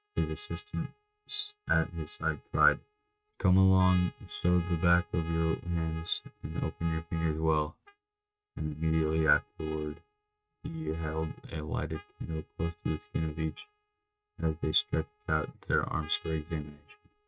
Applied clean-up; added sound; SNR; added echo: neural mask model RNNoise.